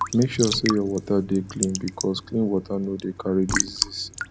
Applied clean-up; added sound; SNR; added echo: none; Raindrop / Drip / Trickle, dribble; 6 dB; none.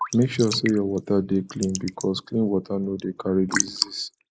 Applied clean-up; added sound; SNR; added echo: neural mask model Resemble Enhance denoiser.